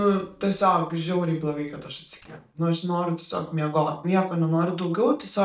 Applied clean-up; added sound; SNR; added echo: neural mask model DeepFilterNet 3.